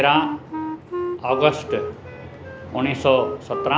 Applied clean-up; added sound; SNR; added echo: none; Wind instrument, woodwind instrument; 7 dB; none.